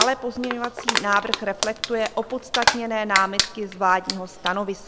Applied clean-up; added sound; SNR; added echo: none; Crumpling, crinkling; 3 dB; none.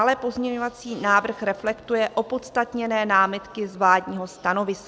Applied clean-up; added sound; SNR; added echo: none; none; none; none.